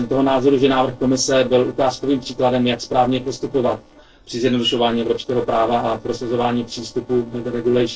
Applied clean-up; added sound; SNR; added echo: neural separator model SepFormer DNS4.